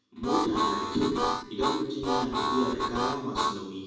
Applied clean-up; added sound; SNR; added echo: none; Harmonica; 0 dB; reverberation time 1.1 s.